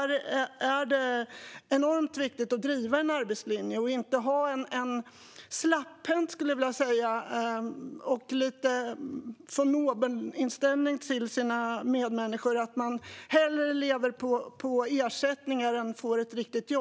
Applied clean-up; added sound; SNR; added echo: none; none; none; none.